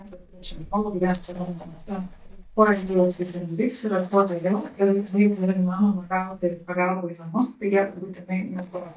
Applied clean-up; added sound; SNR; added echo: neural mask model DeepFilterNet 3.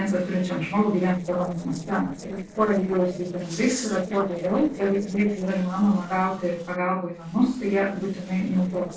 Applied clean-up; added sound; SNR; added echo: neural separator model SepFormer DNS4.